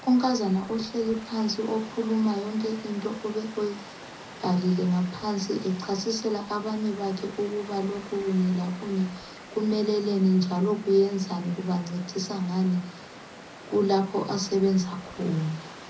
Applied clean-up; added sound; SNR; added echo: none; Water; 17 dB; reverberation time 0.4 s.